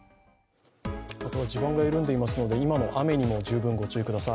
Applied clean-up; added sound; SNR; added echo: none; none; none; none.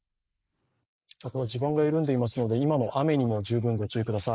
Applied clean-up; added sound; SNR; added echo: neural mask model Resemble Enhance denoiser.